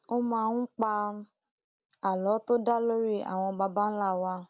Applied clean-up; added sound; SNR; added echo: none; none; none; none.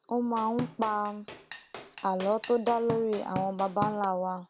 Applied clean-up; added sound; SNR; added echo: none; Drum / Drum kit; 11 dB; none.